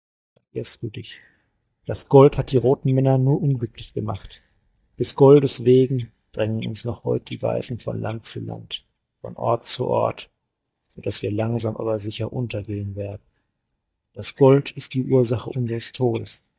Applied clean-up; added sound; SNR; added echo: neural mask model DeepFilterNet 3.